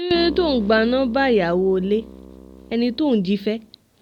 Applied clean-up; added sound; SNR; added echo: none; Keyboard (musical); 16 dB; none.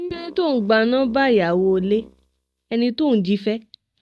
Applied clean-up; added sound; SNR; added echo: neural mask model DeepFilterNet 3.